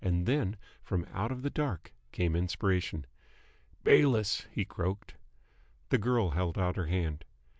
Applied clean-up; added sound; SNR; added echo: none; none; none; none.